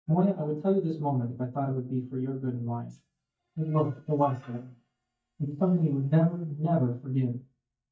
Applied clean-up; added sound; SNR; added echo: neural mask model DeepFilterNet 3.